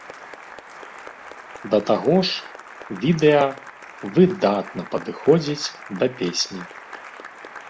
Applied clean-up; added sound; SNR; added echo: none; Applause; 17 dB; none.